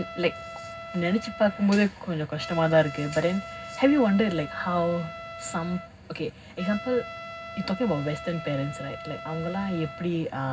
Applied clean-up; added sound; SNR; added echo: none; Trumpet; 13 dB; reverberation time 0.4 s.